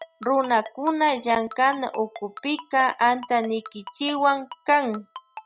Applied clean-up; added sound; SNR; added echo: none; Ringtone; 19 dB; none.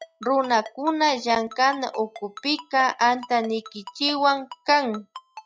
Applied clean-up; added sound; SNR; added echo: classical method log-MMSE.